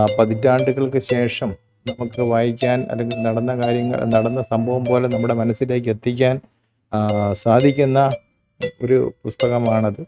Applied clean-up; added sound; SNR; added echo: neural mask model RNNoise.